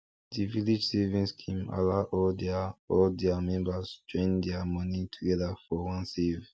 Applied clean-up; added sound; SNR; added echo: none; none; none; none.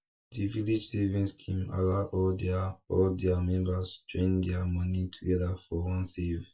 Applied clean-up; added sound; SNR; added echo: none; none; none; reverberation time 0.2 s.